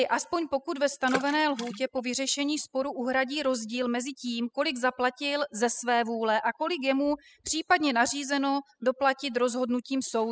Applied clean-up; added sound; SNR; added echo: classical method spectral subtraction.